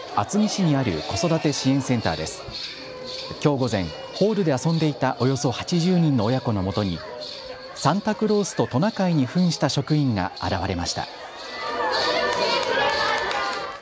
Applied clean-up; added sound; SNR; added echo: none; none; none; none.